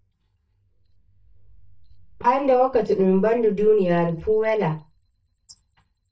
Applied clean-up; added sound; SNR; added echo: neural mask model DeepFilterNet 3.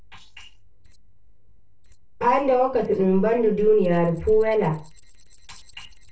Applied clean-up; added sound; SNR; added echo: neural separator model SepFormer DNS4.